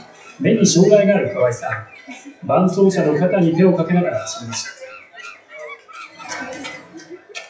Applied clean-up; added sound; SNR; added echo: classical method WPE with log-MMSE.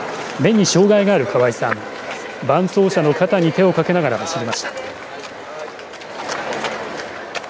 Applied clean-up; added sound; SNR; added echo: none; none; none; none.